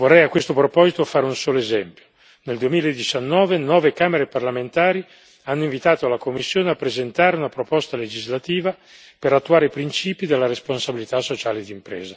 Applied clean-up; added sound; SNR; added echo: none; none; none; none.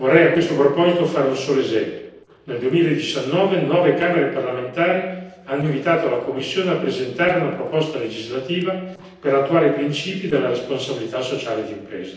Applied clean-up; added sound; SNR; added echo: neural separator model SepFormer DNS4.